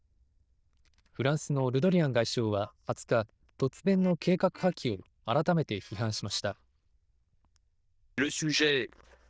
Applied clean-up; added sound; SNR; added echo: neural diffusion model UNIVERSE++.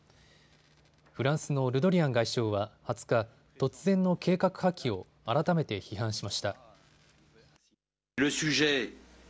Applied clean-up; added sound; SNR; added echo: none; none; none; none.